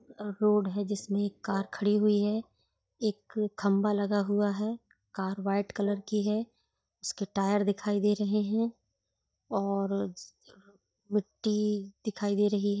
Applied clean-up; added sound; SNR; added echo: neural mask model DeepFilterNet 3.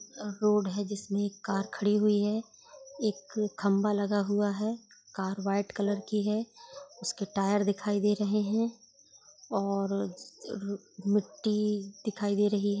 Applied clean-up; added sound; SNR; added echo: classical method log-MMSE.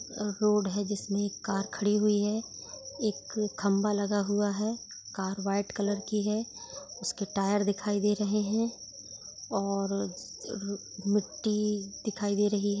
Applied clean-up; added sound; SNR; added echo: none; Wind instrument, woodwind instrument; 18 dB; none.